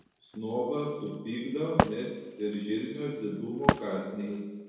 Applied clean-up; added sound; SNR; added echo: none; Wood; 1 dB; reverberation time 1.2 s.